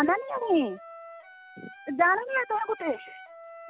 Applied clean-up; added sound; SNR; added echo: none; Wind instrument, woodwind instrument; 17 dB; none.